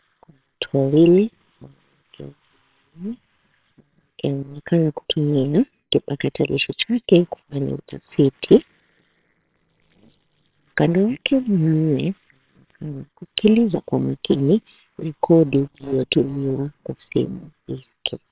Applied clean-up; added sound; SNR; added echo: neural separator model SepFormer WHAMR!.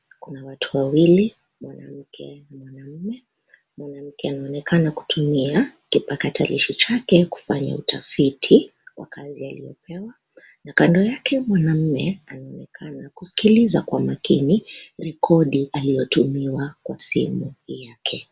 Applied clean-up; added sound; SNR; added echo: none; none; none; none.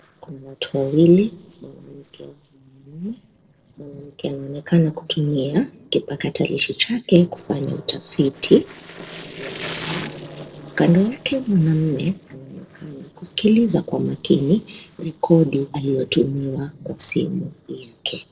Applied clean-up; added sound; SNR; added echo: neural separator model SepFormer DNS4.